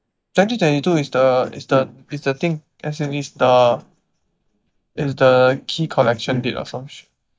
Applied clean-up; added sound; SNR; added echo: neural mask model DeepFilterNet 3.